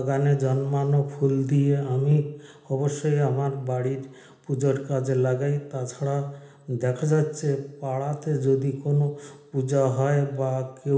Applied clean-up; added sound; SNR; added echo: none; none; none; reverberation time 1.0 s.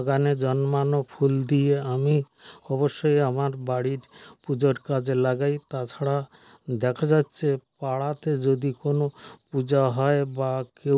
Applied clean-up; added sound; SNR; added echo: none; none; none; none.